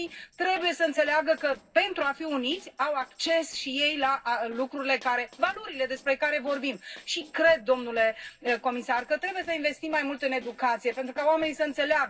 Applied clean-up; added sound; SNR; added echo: neural separator model SepFormer DNS4.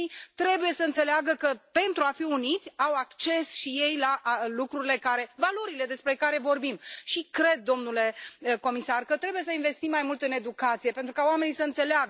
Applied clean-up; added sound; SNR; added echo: none; none; none; none.